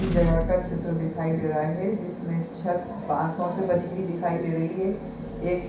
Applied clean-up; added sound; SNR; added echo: none; Sliding door; 9 dB; reverberation time 0.6 s.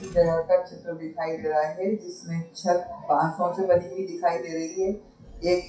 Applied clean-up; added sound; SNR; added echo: classical method WPE with log-MMSE.